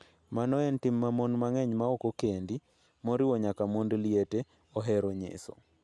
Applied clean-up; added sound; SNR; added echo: none; none; none; none.